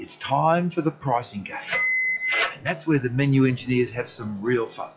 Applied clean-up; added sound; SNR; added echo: classical method WPE with log-MMSE.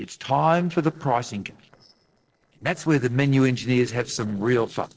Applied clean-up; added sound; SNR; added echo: neural separator model SepFormer DNS4.